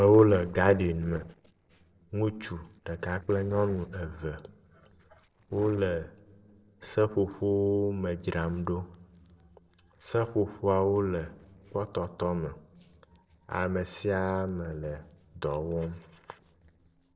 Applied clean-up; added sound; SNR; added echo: neural separator model SepFormer DNS4.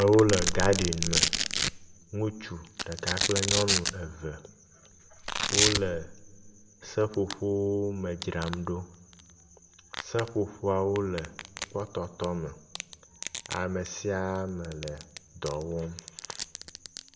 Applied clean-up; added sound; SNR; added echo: none; Domestic sounds, home sounds; 3 dB; reverberation time 0.7 s.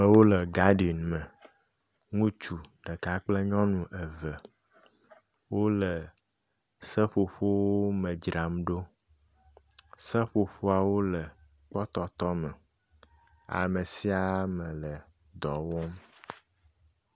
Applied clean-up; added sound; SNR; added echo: none; none; none; none.